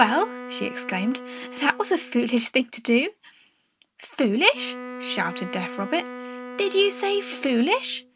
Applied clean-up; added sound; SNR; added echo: none; Wind instrument, woodwind instrument; 13 dB; none.